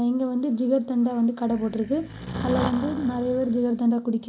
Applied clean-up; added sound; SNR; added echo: none; Breathing; 10 dB; reverberation time 0.3 s.